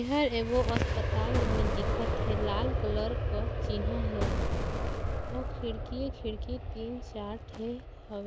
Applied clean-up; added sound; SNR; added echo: none; Aircraft + Boom; -3 dB; none.